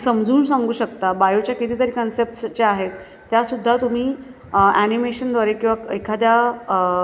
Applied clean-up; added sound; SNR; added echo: none; none; none; none.